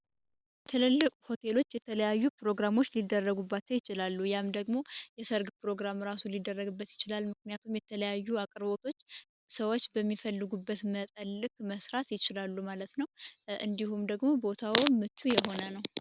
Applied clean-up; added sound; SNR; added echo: none; none; none; none.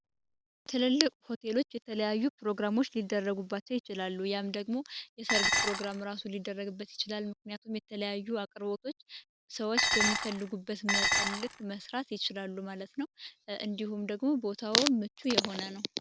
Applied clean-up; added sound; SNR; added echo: none; Dishes, pots, and pans; -3 dB; none.